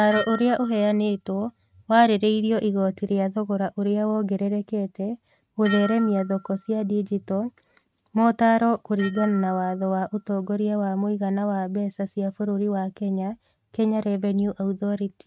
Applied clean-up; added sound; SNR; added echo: neural mask model RNNoise.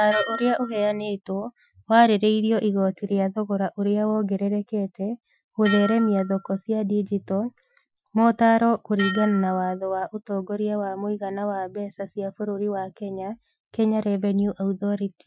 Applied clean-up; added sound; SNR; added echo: classical method Wiener filter.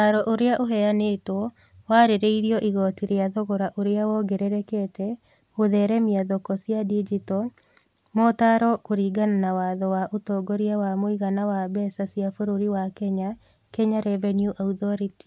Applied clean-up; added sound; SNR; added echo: none; none; none; none.